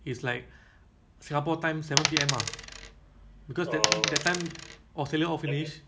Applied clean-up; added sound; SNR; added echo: none; Coin (dropping); -2 dB; none.